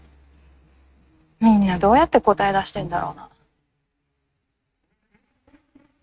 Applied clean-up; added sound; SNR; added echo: neural mask model RNNoise.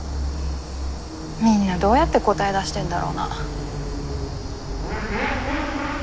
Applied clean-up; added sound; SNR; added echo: none; Motorcycle / Accelerating, revving, vroom; 3 dB; none.